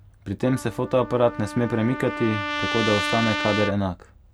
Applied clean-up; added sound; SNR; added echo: none; Trumpet; 6 dB; none.